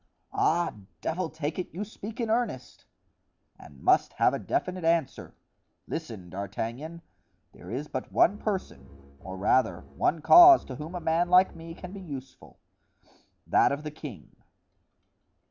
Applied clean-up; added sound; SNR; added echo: none; Bowed string instrument; 19 dB; none.